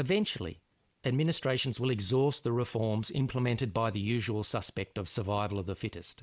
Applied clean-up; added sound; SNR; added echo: none; none; none; none.